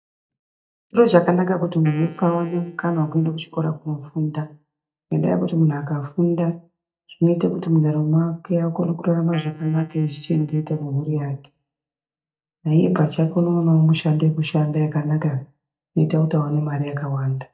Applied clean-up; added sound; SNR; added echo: neural mask model DeepFilterNet 3.